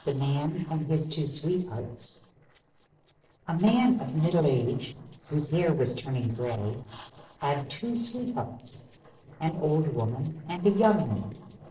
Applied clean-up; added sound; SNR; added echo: neural separator model SepFormer DNS4.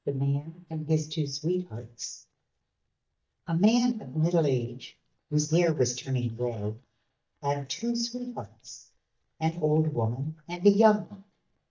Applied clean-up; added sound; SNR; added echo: neural mask model DeepFilterNet 3.